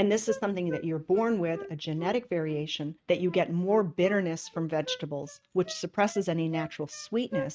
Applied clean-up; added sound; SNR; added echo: neural mask model RNNoise.